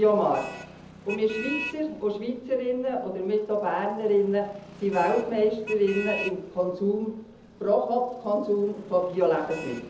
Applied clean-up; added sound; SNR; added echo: none; Motor vehicle (road); 15 dB; reverberation time 0.7 s.